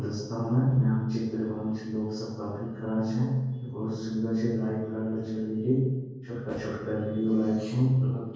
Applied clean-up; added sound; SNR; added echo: none; none; none; reverberation time 1.3 s.